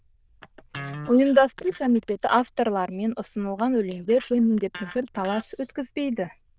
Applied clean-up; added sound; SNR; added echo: neural diffusion model UNIVERSE++.